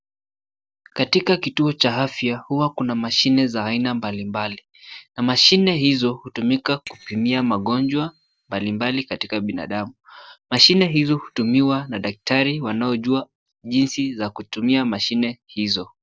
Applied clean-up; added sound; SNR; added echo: neural separator model SepFormer DNS4.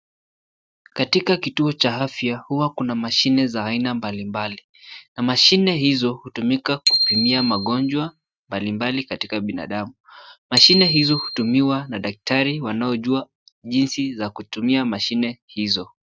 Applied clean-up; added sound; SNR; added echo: neural mask model RNNoise.